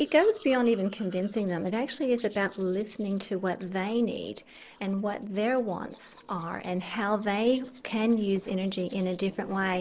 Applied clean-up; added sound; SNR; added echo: neural separator model SepFormer DNS4.